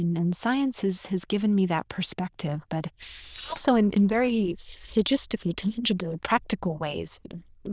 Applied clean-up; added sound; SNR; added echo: neural diffusion model UNIVERSE++.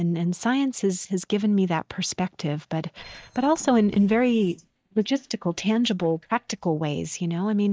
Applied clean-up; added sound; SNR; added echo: neural mask model DeepFilterNet 3.